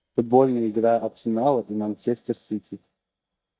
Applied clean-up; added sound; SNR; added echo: neural mask model DeepFilterNet 3.